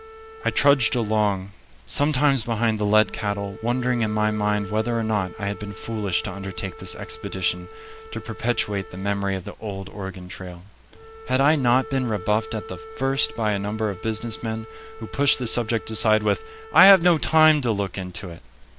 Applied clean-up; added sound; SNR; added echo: none; Wind instrument, woodwind instrument; 18 dB; none.